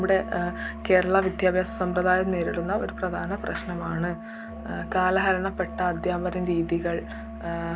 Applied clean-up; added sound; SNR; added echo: none; Musical instrument + Wind instrument, woodwind instrument; 11 dB; none.